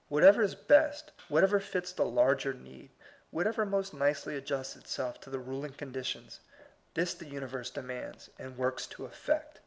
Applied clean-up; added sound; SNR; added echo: none; none; none; none.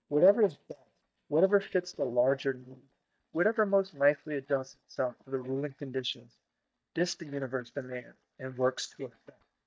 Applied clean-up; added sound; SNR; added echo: neural mask model DeepFilterNet 3.